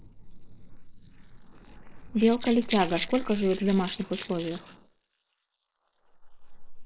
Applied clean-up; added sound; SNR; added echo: neural mask model Resemble Enhance denoiser.